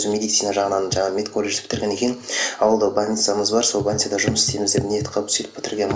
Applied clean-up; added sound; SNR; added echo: none; none; none; none.